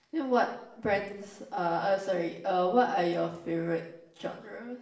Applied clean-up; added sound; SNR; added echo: none; none; none; reverberation time 0.7 s.